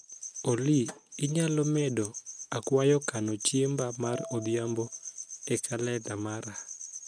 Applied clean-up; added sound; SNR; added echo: neural mask model RNNoise.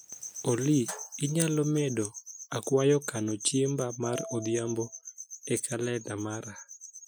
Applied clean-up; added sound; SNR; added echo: classical method Wiener filter.